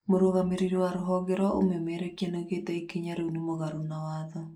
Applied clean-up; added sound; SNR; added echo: neural mask model Resemble Enhance denoiser.